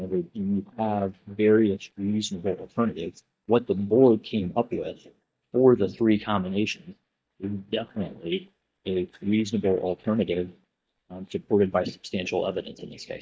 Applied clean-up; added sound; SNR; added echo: neural mask model DeepFilterNet 3.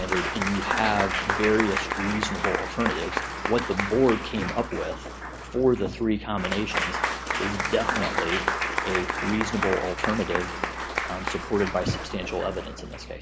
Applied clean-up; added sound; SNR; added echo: none; Applause / Crowd; 2 dB; none.